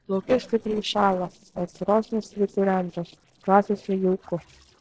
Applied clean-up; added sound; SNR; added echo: neural separator model SepFormer DNS4.